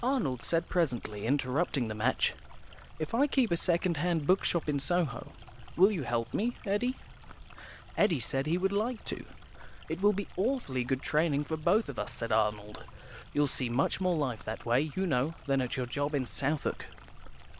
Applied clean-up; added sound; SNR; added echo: none; Stream; 16 dB; none.